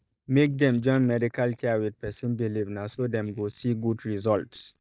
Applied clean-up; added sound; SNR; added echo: neural mask model DeepFilterNet 3.